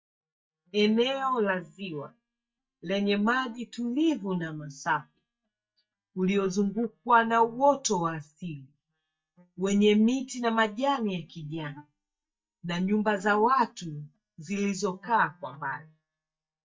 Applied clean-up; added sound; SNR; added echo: neural mask model DeepFilterNet 3.